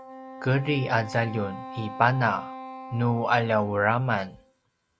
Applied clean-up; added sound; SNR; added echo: none; Wind instrument, woodwind instrument; 14 dB; none.